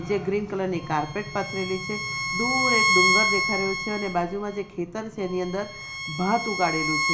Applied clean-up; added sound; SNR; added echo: none; Bowed string instrument; -1 dB; reverberation time 0.4 s.